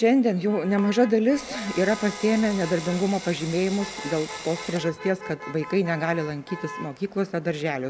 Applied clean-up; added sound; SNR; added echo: none; Motor vehicle (road) + Drill; 14 dB; none.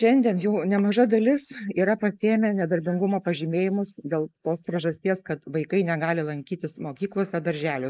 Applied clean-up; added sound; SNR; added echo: neural mask model Resemble Enhance denoiser.